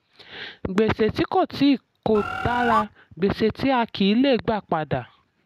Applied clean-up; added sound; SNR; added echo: none; Bird; 3 dB; none.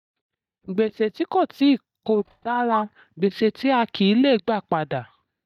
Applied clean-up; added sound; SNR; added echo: neural mask model DeepFilterNet 3.